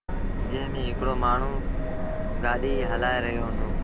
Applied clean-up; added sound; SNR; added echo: none; Subway, metro, underground; -3 dB; none.